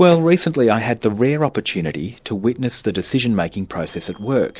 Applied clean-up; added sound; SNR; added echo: neural separator model SepFormer DNS4.